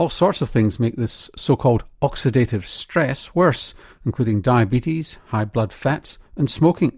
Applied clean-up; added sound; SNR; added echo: none; none; none; none.